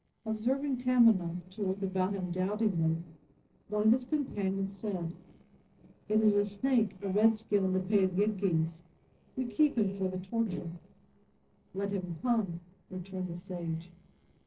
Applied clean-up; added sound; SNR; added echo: neural separator model SepFormer DNS4.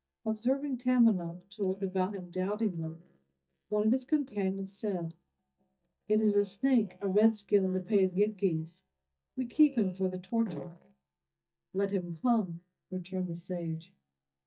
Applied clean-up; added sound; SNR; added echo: neural mask model DeepFilterNet 3.